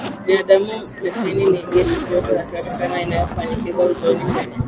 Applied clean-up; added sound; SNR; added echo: none; Zipper (clothing); 11 dB; none.